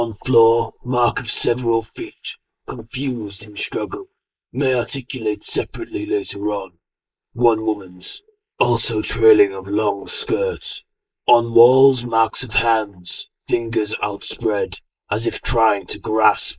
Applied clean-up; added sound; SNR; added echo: neural mask model Resemble Enhance denoiser.